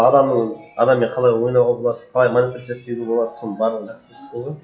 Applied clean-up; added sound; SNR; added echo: classical method log-MMSE.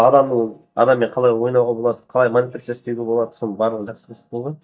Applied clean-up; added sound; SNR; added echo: neural mask model DeepFilterNet 3.